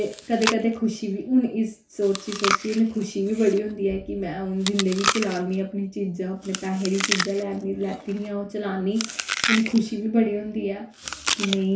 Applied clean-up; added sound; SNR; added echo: none; Chewing, mastication; 6 dB; reverberation time 0.3 s.